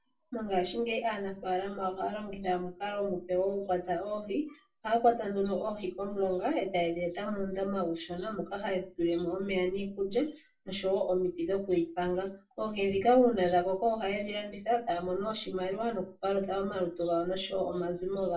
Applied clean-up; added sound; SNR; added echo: none; none; none; reverberation time 0.2 s.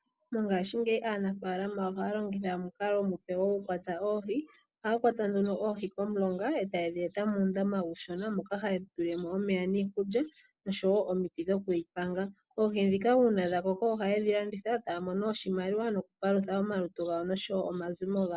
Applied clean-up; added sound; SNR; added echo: none; none; none; none.